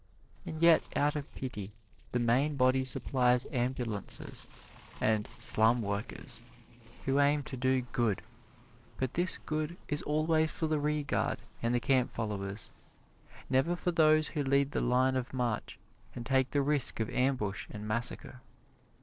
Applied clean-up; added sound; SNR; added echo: neural separator model SepFormer DNS4.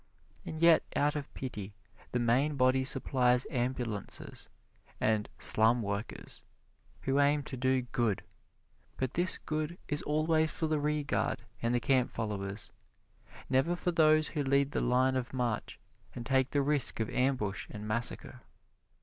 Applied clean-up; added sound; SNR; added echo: none; none; none; none.